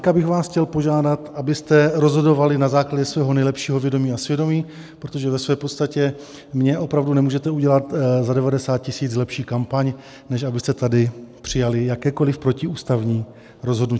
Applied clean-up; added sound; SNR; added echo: none; none; none; none.